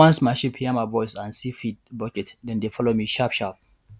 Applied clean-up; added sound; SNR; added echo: none; none; none; none.